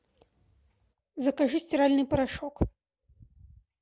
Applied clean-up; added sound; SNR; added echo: none; none; none; none.